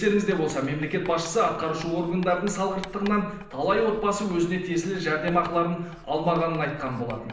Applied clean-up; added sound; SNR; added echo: none; Writing; 19 dB; reverberation time 0.8 s.